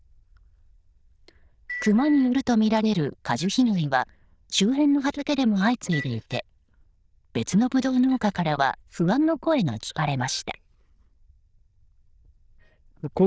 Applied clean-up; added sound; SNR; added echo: neural diffusion model UNIVERSE++.